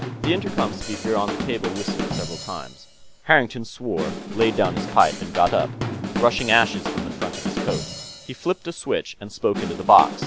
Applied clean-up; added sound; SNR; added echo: none; Drum / Drum kit; 6 dB; none.